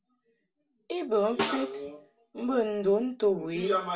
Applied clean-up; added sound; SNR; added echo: none; Snare drum; 10 dB; reverberation time 0.2 s.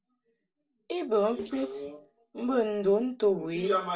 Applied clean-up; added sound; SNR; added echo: neural separator model SepFormer DNS4.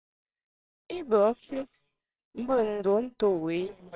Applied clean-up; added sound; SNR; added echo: neural separator model SepFormer WHAMR!.